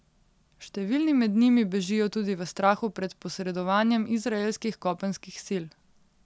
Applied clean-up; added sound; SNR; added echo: none; none; none; none.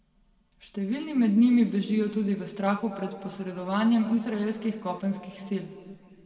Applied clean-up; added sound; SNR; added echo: none; none; none; reverberation time 2.2 s.